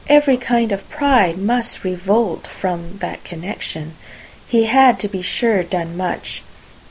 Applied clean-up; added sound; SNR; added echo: none; Growling; 20 dB; none.